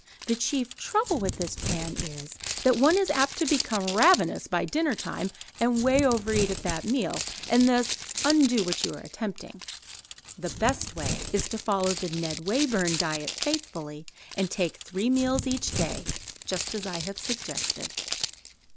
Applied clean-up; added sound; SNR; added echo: none; Crumpling, crinkling; 7 dB; none.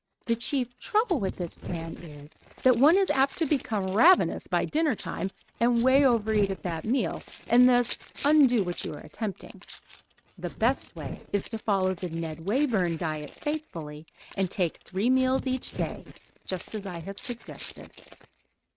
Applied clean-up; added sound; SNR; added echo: neural mask model RNNoise.